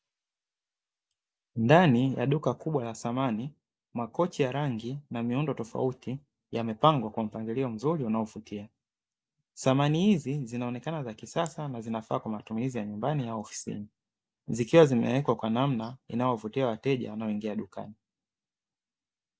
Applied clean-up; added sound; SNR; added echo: none; none; none; none.